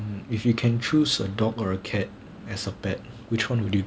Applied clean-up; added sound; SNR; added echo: none; none; none; none.